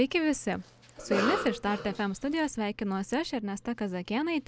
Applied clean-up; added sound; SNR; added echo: none; Cough; 6 dB; none.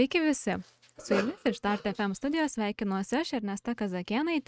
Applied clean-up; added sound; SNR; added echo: neural mask model RNNoise.